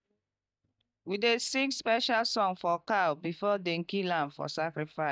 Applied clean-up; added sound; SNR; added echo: neural mask model DeepFilterNet 3.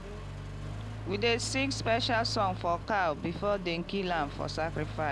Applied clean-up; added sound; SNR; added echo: none; Accelerating, revving, vroom; 7 dB; none.